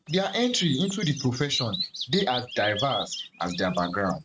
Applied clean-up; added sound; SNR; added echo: neural mask model RNNoise.